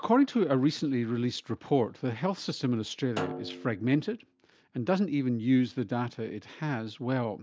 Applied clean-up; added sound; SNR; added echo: none; Snare drum; 13 dB; none.